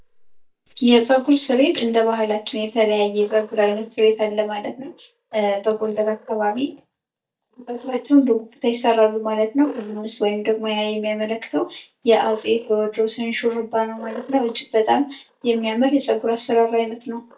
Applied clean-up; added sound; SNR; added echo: neural mask model DeepFilterNet 3.